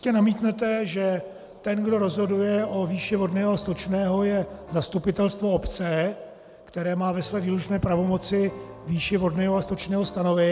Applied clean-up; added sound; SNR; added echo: none; Piano; 19 dB; none.